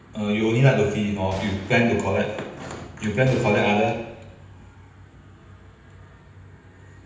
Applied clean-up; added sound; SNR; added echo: none; Gunshot, gunfire; 19 dB; reverberation time 0.9 s.